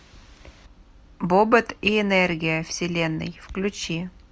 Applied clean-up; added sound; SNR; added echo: none; none; none; none.